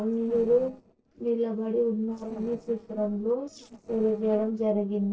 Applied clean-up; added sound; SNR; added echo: neural separator model SepFormer DNS4.